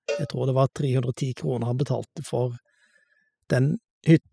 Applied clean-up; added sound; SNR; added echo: classical method spectral subtraction.